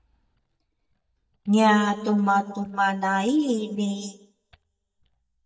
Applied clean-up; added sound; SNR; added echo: neural mask model DeepFilterNet 3.